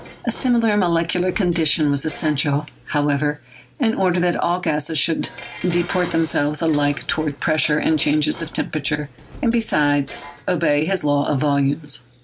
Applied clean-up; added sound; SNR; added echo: none; Dishes, pots, and pans; 19 dB; none.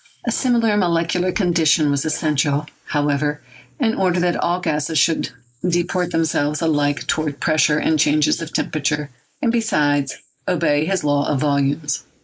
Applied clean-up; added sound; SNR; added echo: neural mask model Resemble Enhance denoiser.